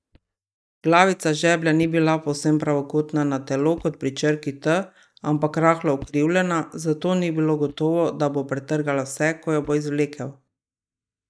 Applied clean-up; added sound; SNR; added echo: neural mask model DeepFilterNet 3.